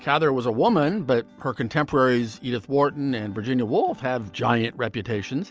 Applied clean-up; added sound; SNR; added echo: none; none; none; none.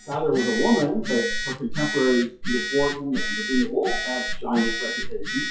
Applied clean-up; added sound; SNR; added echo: classical method WPE with log-MMSE.